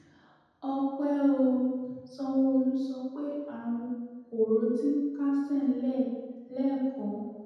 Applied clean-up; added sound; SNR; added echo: none; none; none; reverberation time 1.2 s.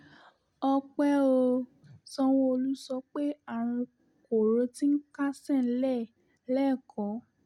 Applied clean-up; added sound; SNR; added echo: none; none; none; none.